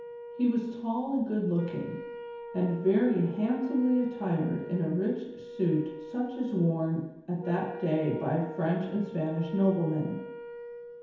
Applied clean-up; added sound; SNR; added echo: none; Wind instrument, woodwind instrument; 13 dB; reverberation time 1.0 s.